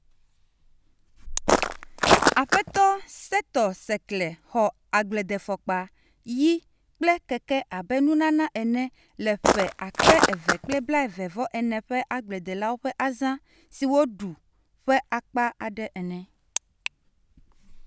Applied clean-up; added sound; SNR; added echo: none; Walk, footsteps; -4 dB; none.